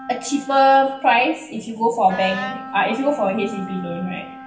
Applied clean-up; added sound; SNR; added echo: none; Wind instrument, woodwind instrument; 14 dB; reverberation time 0.9 s.